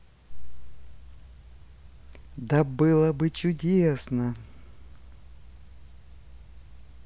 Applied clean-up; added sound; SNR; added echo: none; none; none; none.